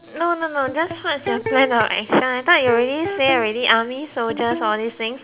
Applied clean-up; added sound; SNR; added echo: none; Electric guitar; 11 dB; none.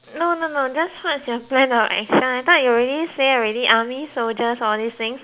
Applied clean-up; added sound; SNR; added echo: none; none; none; none.